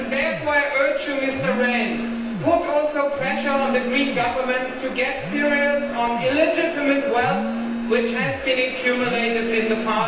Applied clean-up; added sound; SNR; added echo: none; Telephone; 9 dB; reverberation time 0.9 s.